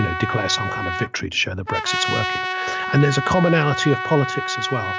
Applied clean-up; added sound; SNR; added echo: none; Trumpet; 4 dB; none.